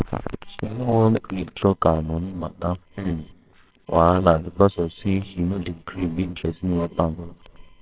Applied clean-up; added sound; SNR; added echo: neural separator model SepFormer WHAMR!.